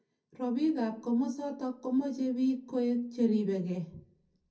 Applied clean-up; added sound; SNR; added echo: none; none; none; reverberation time 0.3 s.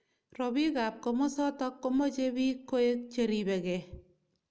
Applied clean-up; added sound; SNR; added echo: none; none; none; none.